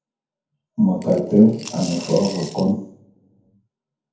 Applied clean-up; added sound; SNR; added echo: none; Coin (dropping) / Glass; 16 dB; reverberation time 0.6 s.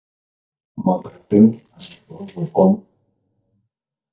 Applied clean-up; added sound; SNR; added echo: neural mask model DeepFilterNet 3.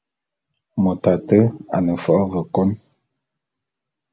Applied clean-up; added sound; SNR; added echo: none; none; none; none.